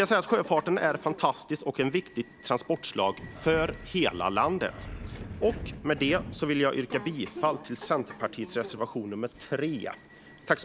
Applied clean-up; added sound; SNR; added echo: none; Subway, metro, underground + Animal; 14 dB; none.